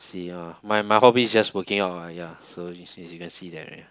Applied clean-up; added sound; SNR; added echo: none; none; none; none.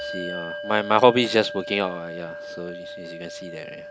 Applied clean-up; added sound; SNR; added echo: none; Bell; 10 dB; none.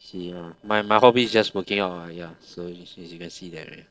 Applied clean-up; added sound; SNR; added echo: neural separator model SepFormer DNS4.